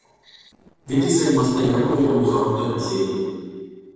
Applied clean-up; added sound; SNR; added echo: neural separator model SepFormer DNS4.